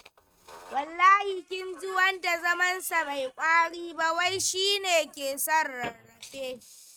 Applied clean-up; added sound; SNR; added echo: neural mask model RNNoise.